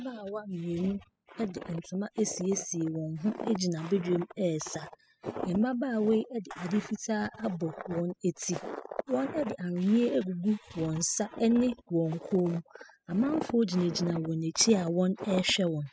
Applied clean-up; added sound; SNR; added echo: classical method spectral subtraction.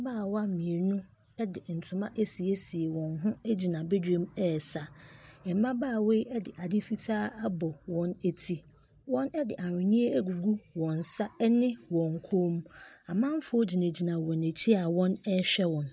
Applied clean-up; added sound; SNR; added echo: none; none; none; none.